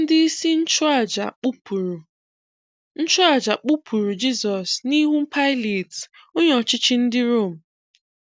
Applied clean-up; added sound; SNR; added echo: none; none; none; none.